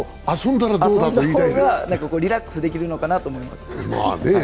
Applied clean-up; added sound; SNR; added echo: none; none; none; none.